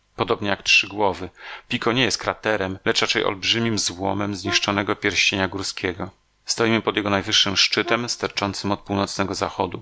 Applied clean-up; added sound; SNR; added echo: none; Brass instrument; 15 dB; none.